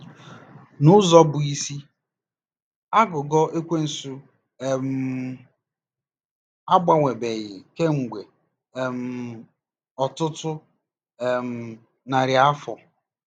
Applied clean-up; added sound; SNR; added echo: none; none; none; none.